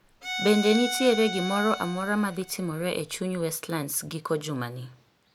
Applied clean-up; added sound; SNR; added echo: none; Bowed string instrument; 8 dB; none.